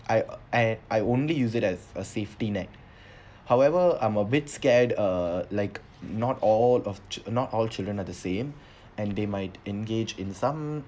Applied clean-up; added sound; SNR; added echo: none; none; none; none.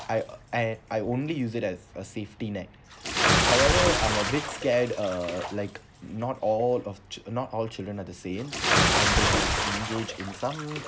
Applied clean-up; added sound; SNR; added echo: none; Bathtub (filling or washing) / Splash, splatter; -1 dB; none.